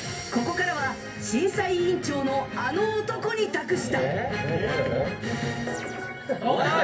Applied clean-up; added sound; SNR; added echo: none; none; none; reverberation time 0.3 s.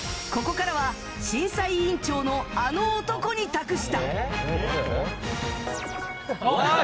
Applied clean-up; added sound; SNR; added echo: none; none; none; none.